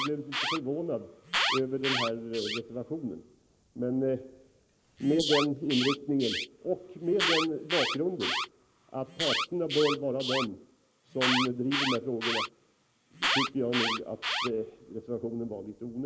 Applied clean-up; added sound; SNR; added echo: neural mask model Resemble Enhance denoiser.